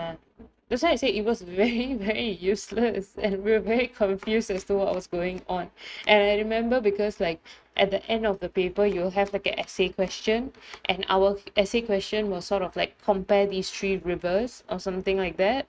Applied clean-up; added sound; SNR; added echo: neural mask model RNNoise.